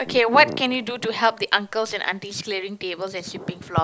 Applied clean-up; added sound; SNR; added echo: none; none; none; none.